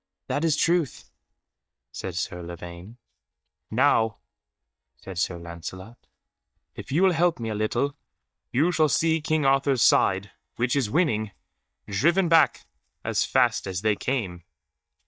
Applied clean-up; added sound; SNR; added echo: neural mask model DeepFilterNet 3.